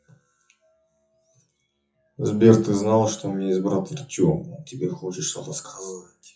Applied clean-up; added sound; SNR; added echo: classical method WPE with log-MMSE.